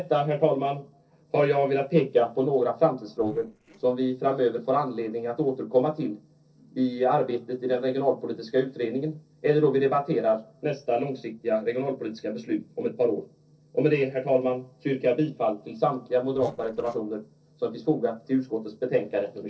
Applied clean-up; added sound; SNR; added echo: neural separator model SepFormer DNS4.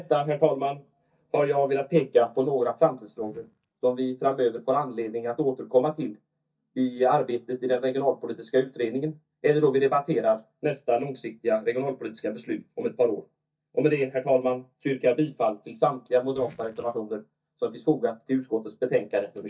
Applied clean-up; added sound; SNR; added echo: neural mask model DeepFilterNet 3.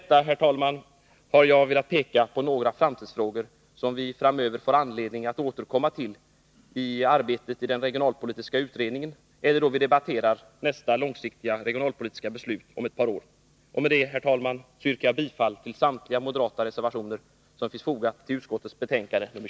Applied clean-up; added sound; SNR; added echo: none; none; none; none.